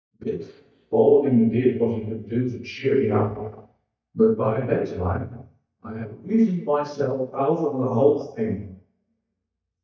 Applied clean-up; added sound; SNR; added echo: neural mask model DeepFilterNet 3.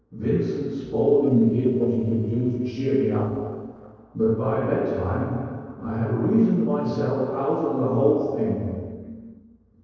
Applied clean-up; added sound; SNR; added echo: neural separator model SepFormer DNS4.